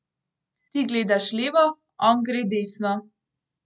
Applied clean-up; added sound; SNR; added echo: none; none; none; none.